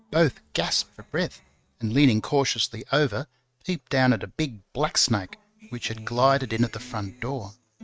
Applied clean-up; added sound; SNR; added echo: neural mask model RNNoise.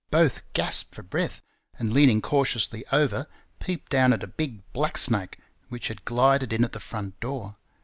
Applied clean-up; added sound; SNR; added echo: none; none; none; none.